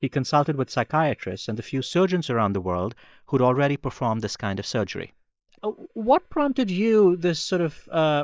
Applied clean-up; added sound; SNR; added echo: neural mask model DeepFilterNet 3.